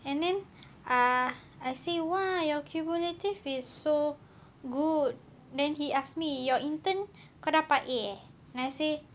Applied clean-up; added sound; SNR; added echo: none; none; none; none.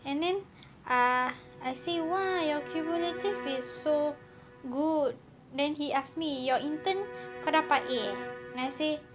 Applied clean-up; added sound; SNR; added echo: none; Bowed string instrument; 12 dB; none.